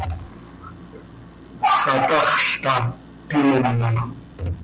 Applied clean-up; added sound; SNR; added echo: none; none; none; none.